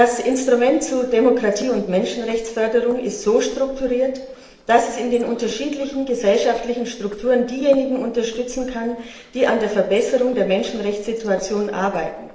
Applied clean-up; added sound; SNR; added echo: neural separator model SepFormer DNS4.